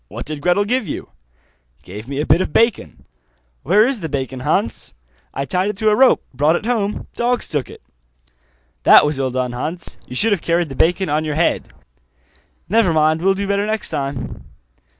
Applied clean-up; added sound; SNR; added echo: none; Dog; 18 dB; none.